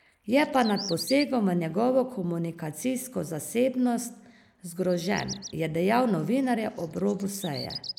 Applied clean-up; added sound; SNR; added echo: neural mask model Resemble Enhance denoiser.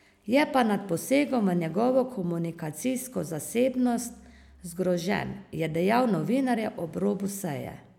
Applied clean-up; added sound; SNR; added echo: none; none; none; none.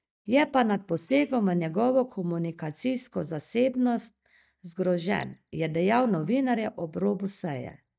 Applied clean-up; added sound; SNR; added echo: neural mask model DeepFilterNet 3.